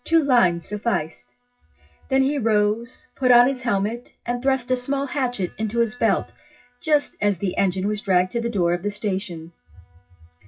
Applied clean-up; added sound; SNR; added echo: classical method WPE with log-MMSE.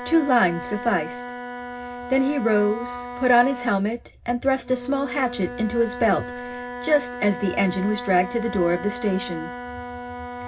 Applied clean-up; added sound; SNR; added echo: none; Wind instrument, woodwind instrument; 10 dB; reverberation time 0.4 s.